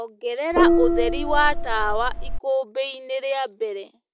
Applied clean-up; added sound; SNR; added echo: none; Gong; -5 dB; none.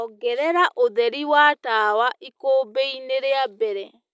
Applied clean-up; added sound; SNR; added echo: none; none; none; none.